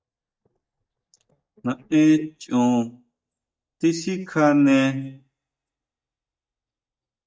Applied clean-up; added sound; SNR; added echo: neural mask model DeepFilterNet 3.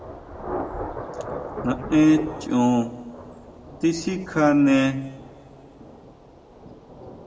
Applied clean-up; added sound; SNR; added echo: none; Thunder / Rain; 12 dB; reverberation time 1.4 s.